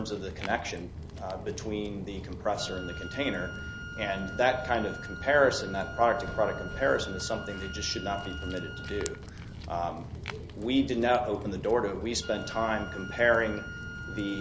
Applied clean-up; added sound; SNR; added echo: none; Walk, footsteps + Wind instrument, woodwind instrument; 9 dB; none.